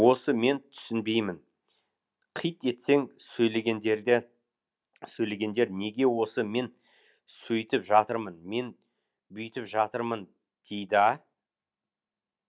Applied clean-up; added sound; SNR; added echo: none; none; none; none.